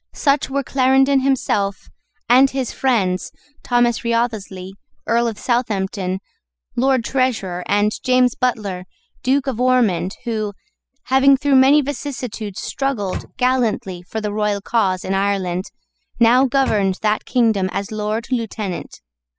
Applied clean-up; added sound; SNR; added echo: classical method spectral subtraction.